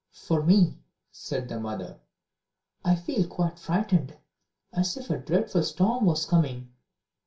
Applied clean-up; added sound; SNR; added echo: none; none; none; reverberation time 0.2 s.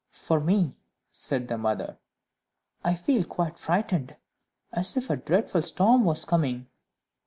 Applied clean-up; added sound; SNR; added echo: none; none; none; none.